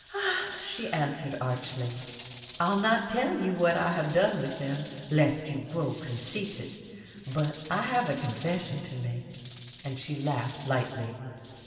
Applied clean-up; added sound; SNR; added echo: none; Rattle / Rattle (instrument); 20 dB; reverberation time 2.5 s.